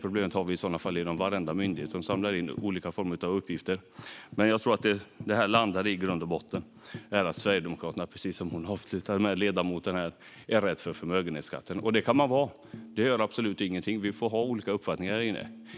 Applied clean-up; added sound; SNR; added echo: none; Tambourine; 17 dB; none.